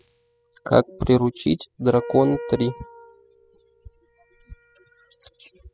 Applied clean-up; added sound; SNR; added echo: classical method spectral subtraction.